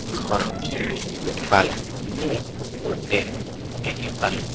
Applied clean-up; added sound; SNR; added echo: neural separator model SepFormer DNS4.